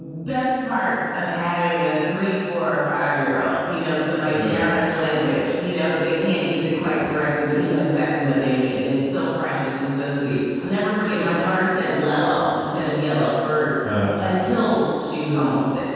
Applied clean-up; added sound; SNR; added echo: none; none; none; reverberation time 2.1 s.